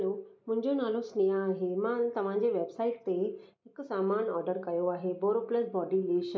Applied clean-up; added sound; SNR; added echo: none; none; none; none.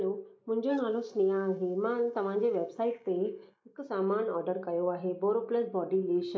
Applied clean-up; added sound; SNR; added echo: neural mask model Resemble Enhance denoiser.